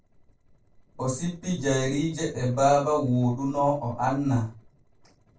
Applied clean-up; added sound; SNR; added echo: neural separator model SepFormer DNS4.